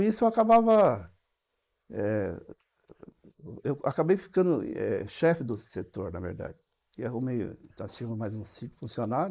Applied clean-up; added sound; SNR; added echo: neural mask model Resemble Enhance denoiser.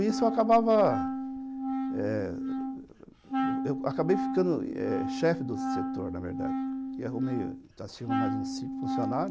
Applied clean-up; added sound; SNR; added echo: none; Wind instrument, woodwind instrument; 2 dB; none.